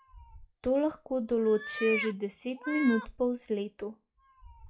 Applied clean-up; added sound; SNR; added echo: classical method log-MMSE.